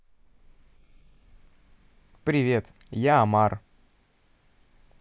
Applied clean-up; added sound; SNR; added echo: neural mask model Resemble Enhance denoiser.